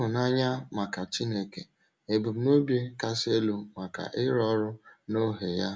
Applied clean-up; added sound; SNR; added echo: none; none; none; none.